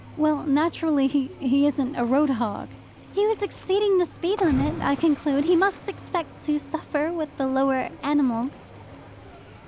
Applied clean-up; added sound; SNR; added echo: none; Cricket / Waves, surf; 16 dB; none.